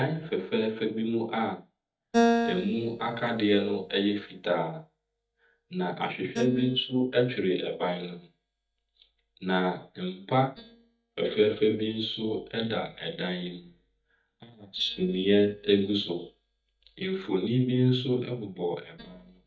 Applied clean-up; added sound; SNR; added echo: neural mask model DeepFilterNet 3.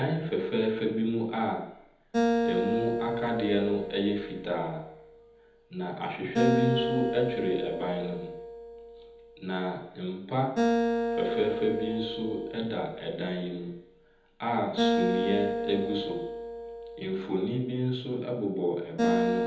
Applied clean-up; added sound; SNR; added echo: none; Acoustic guitar; 1 dB; reverberation time 1.0 s.